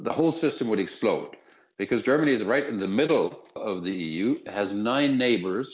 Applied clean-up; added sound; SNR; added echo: none; none; none; none.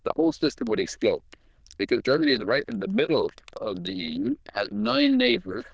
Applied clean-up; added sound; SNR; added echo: neural diffusion model UNIVERSE++.